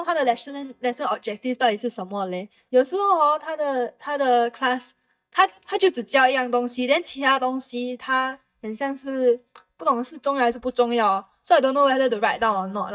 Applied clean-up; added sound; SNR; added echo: neural mask model DeepFilterNet 3.